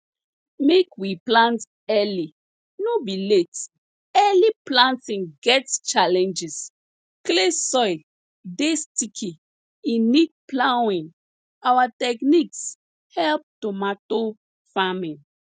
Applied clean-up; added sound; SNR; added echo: none; none; none; none.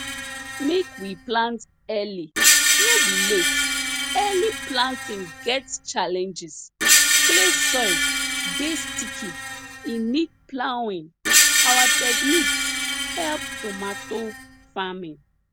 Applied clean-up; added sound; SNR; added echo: none; Screech; -5 dB; none.